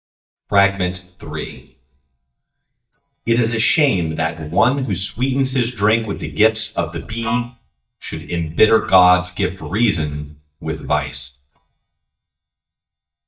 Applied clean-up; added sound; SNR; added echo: neural mask model DeepFilterNet 3.